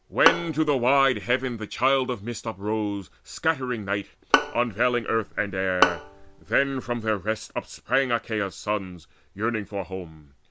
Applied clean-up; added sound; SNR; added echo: none; Bowed string instrument; 2 dB; none.